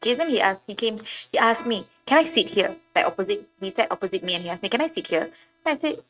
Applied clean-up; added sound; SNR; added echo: neural mask model RNNoise.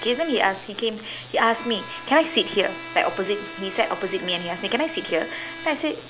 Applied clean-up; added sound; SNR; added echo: none; Bowed string instrument; 14 dB; none.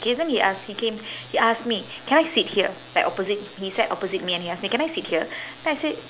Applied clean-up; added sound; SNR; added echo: none; none; none; none.